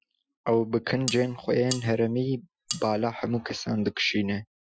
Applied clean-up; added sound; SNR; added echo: classical method Wiener filter.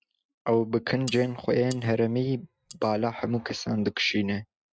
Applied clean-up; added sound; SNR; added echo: neural mask model RNNoise.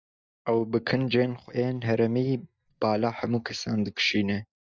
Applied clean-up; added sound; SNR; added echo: neural mask model DeepFilterNet 3.